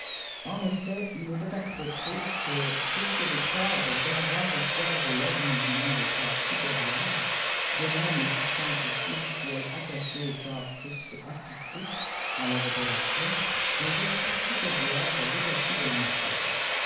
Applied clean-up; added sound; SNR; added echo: none; Sawing; -5 dB; reverberation time 1.1 s.